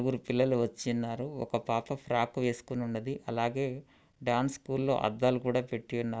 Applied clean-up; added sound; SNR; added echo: none; none; none; none.